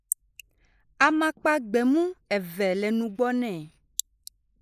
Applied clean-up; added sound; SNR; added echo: neural mask model Resemble Enhance denoiser.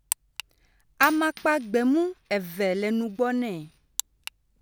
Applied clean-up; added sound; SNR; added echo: none; Coin (dropping); 19 dB; none.